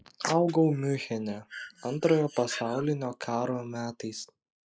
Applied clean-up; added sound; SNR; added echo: neural mask model Resemble Enhance denoiser.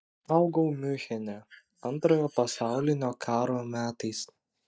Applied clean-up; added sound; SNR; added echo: neural mask model DeepFilterNet 3.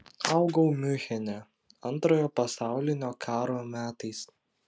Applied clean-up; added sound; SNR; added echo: none; none; none; none.